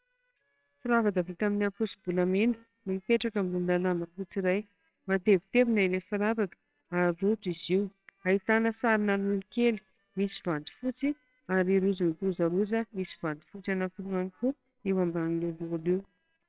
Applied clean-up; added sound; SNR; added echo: neural separator model SepFormer WHAMR!.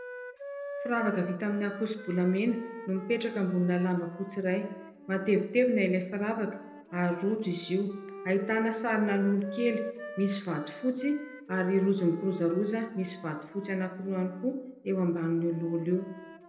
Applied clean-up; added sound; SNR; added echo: none; Wind instrument, woodwind instrument; 15 dB; reverberation time 0.7 s.